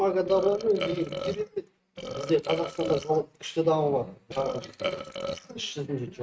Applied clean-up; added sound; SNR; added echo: neural mask model RNNoise.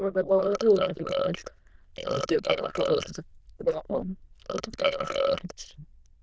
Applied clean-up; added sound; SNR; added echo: neural diffusion model UNIVERSE++.